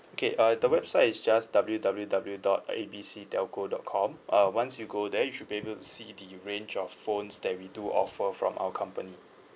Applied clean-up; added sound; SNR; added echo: none; none; none; none.